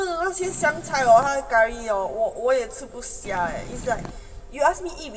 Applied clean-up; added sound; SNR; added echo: none; Purr; 14 dB; reverberation time 1.4 s.